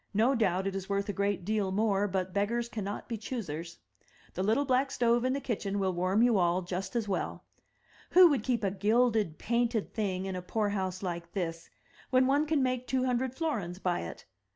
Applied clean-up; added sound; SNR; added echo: none; none; none; none.